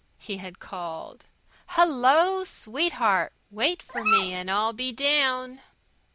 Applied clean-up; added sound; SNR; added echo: none; Dog; 1 dB; none.